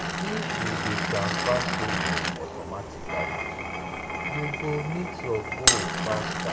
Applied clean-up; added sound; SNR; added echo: none; Glass; -5 dB; reverberation time 1.2 s.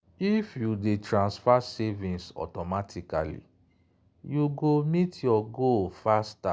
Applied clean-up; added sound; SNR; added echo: none; none; none; none.